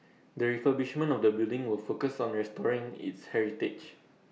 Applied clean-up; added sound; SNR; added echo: none; none; none; none.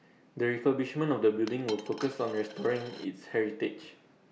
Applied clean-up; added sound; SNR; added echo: none; Coin (dropping); 20 dB; none.